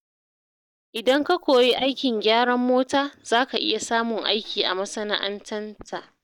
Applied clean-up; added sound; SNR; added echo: neural mask model DeepFilterNet 3.